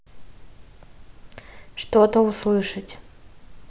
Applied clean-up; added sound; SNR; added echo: none; none; none; none.